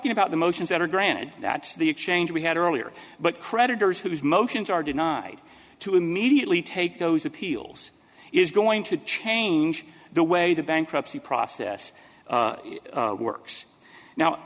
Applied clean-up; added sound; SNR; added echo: none; none; none; none.